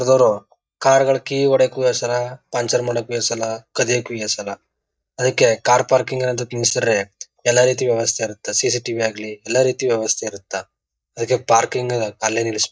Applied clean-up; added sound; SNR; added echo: neural mask model DeepFilterNet 3.